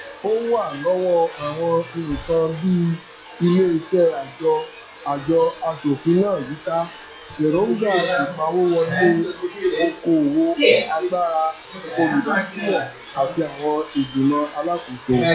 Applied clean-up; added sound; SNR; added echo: classical method log-MMSE.